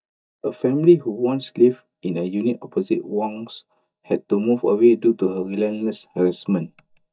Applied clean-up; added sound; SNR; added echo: neural mask model DeepFilterNet 3.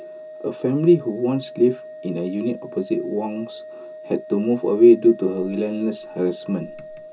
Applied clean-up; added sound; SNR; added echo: none; Organ; 17 dB; reverberation time 0.2 s.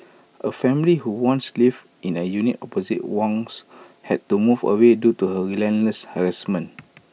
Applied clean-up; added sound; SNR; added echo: none; none; none; none.